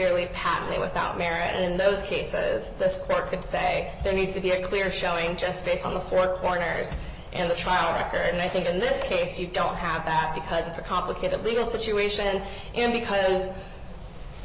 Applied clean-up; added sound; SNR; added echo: none; none; none; none.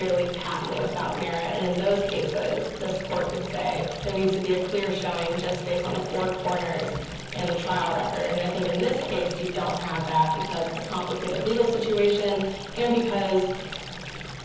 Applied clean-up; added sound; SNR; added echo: none; Stream; 13 dB; reverberation time 1.3 s.